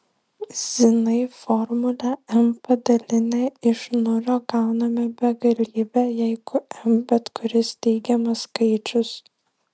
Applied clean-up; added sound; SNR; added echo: none; none; none; none.